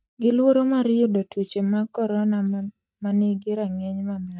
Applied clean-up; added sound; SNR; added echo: neural mask model DeepFilterNet 3.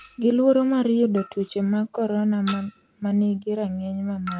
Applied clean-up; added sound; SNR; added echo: none; Chink, clink; 20 dB; none.